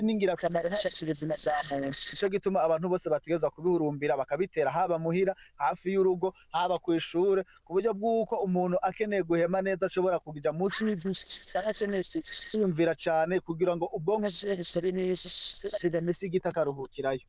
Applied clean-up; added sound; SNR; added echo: neural diffusion model UNIVERSE++.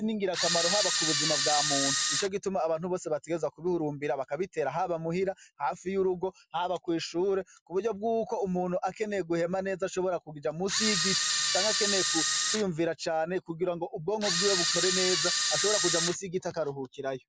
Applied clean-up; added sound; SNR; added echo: none; Camera; -3 dB; none.